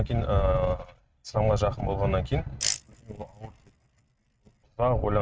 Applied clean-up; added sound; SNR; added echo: neural mask model RNNoise.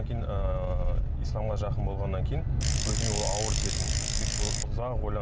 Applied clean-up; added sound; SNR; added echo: none; Bicycle; 4 dB; none.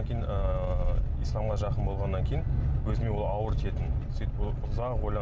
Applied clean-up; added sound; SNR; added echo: none; none; none; none.